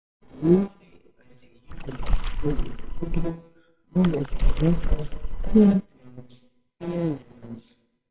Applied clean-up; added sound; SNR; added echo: neural separator model SepFormer WHAMR!.